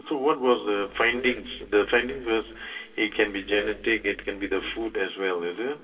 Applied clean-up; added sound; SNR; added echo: neural separator model SepFormer DNS4.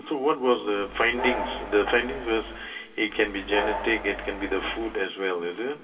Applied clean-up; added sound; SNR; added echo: none; Train; 8 dB; reverberation time 2.6 s.